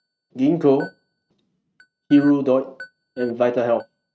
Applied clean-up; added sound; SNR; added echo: neural mask model RNNoise.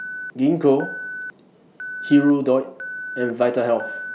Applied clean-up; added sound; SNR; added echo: none; Alarm; 12 dB; none.